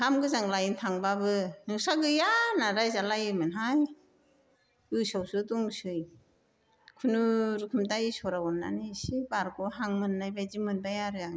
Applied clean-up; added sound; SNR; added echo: none; none; none; none.